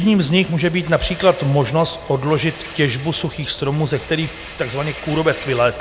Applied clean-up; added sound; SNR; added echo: none; Rattle; 14 dB; none.